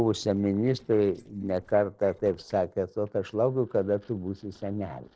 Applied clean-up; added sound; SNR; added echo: neural separator model SepFormer DNS4.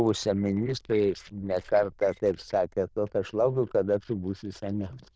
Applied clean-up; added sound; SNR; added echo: neural diffusion model UNIVERSE++.